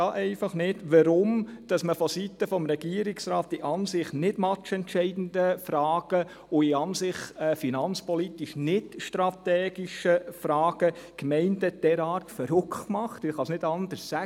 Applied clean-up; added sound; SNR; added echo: none; none; none; none.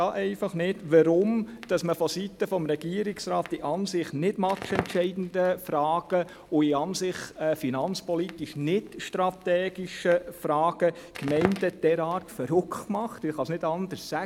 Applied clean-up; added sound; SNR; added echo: none; Crackle; 17 dB; none.